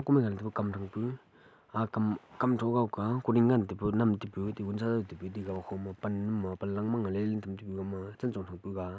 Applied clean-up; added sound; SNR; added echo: none; none; none; none.